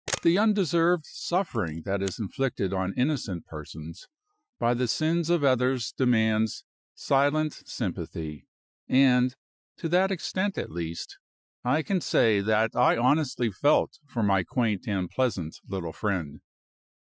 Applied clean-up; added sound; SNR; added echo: classical method Wiener filter.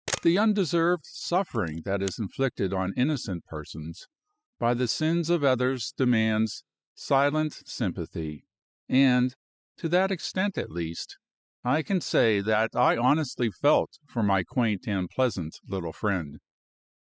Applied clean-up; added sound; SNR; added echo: classical method spectral subtraction.